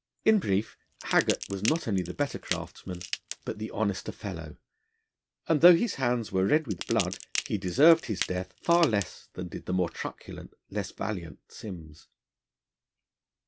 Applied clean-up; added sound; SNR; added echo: none; Crackle / Crushing; 11 dB; none.